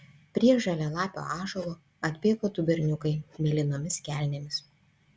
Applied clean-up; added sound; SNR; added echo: none; none; none; none.